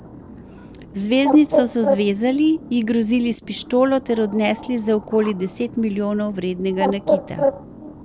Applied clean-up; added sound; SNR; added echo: none; Bird; 6 dB; none.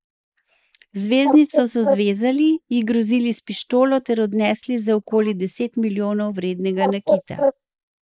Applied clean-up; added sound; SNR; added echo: neural mask model Resemble Enhance denoiser.